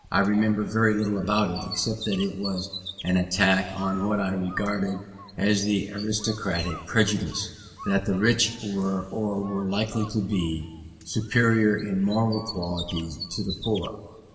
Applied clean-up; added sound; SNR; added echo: none; Bird; 16 dB; reverberation time 2.6 s.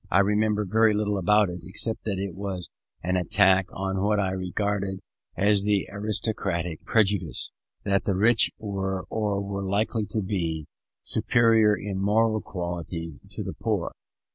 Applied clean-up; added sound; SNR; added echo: none; none; none; none.